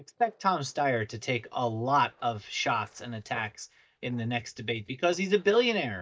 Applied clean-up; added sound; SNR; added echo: neural mask model DeepFilterNet 3.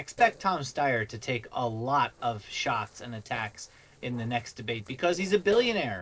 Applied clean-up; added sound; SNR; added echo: neural separator model SepFormer DNS4.